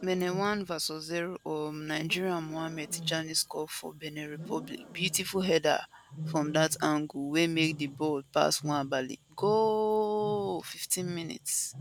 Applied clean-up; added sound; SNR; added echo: none; Wild animals; 14 dB; none.